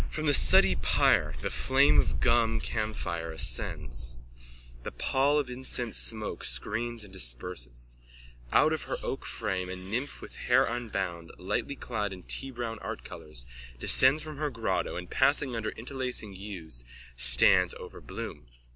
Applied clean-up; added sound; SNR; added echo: none; none; none; none.